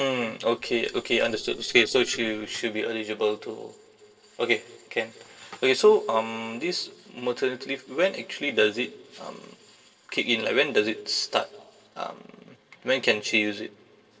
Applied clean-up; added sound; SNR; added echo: neural separator model SepFormer DNS4.